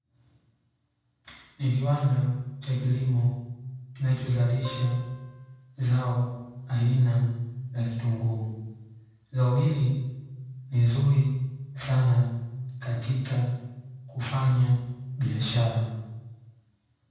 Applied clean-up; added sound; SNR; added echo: none; Acoustic guitar; 19 dB; reverberation time 1.2 s.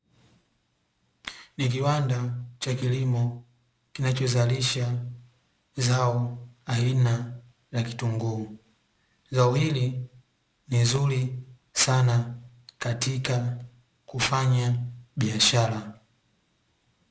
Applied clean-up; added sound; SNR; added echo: none; none; none; none.